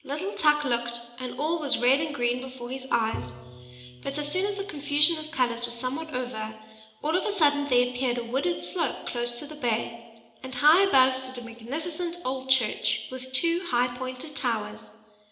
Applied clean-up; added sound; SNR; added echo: none; Bowed string instrument; 16 dB; reverberation time 0.8 s.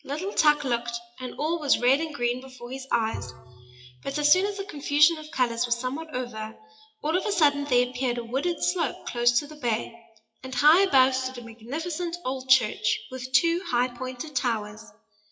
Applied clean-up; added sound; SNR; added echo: classical method WPE with log-MMSE.